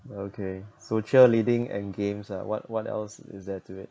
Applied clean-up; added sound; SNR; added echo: none; none; none; none.